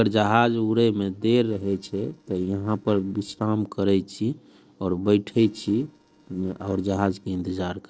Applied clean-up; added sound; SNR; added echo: neural separator model SepFormer DNS4.